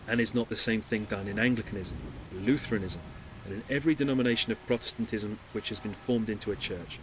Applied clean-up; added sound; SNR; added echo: none; Rain; 15 dB; none.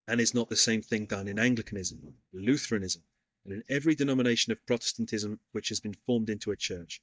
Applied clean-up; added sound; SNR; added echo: neural mask model DeepFilterNet 3.